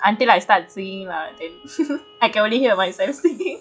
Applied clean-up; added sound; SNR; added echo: classical method log-MMSE.